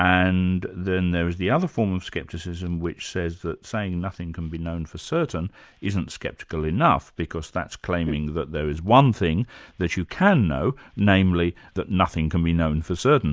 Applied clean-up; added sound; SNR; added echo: none; none; none; none.